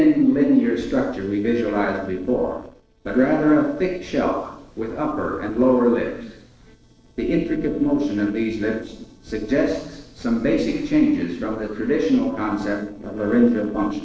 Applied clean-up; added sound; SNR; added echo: neural separator model SepFormer DNS4.